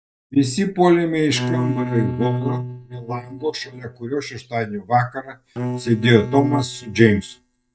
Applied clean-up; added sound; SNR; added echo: neural mask model DeepFilterNet 3.